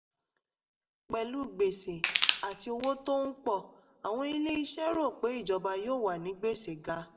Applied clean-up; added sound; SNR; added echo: none; Crushing; -1 dB; reverberation time 0.7 s.